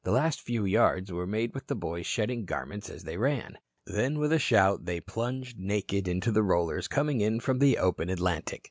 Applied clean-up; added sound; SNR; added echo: none; none; none; none.